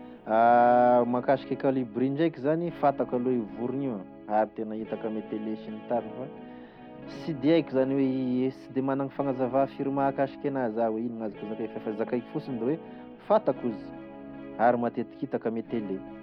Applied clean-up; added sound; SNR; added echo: none; Guitar; 15 dB; none.